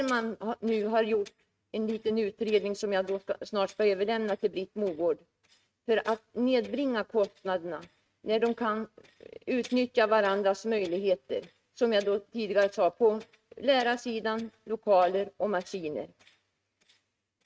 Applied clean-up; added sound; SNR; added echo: neural mask model RNNoise.